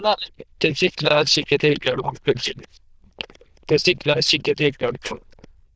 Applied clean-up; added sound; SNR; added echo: neural diffusion model UNIVERSE++.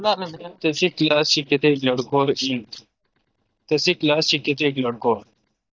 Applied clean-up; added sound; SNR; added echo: neural mask model DeepFilterNet 3.